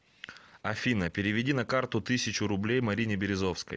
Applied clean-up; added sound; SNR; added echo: none; none; none; none.